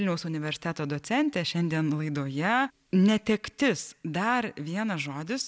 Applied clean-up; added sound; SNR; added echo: none; none; none; none.